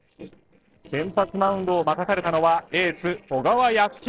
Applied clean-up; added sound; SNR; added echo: neural separator model SepFormer DNS4.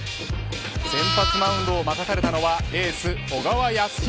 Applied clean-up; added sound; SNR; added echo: none; Livestock, farm animals, working animals + Snare drum; 6 dB; none.